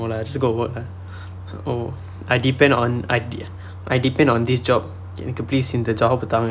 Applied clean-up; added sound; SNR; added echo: none; Microwave oven; 13 dB; none.